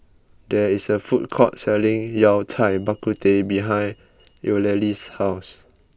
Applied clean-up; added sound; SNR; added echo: none; Chime; 18 dB; none.